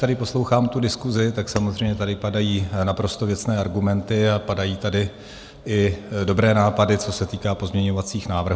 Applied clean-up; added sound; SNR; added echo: none; Shatter; 19 dB; none.